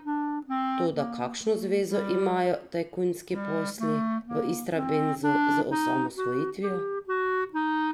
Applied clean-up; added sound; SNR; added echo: none; Wind instrument, woodwind instrument; -1 dB; none.